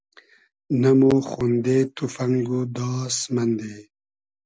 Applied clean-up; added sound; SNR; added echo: none; none; none; none.